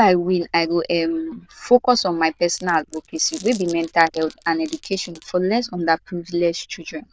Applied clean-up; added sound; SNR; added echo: neural diffusion model UNIVERSE++.